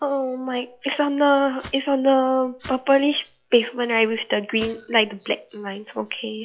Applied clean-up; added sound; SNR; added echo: classical method log-MMSE.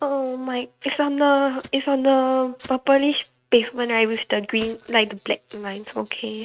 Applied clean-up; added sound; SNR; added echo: neural mask model RNNoise.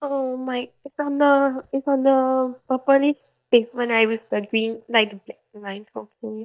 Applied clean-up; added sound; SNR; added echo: neural mask model DeepFilterNet 3.